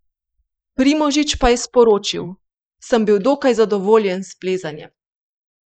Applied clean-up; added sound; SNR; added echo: neural mask model Resemble Enhance denoiser.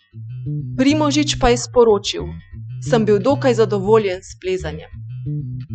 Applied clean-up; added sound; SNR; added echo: classical method Wiener filter.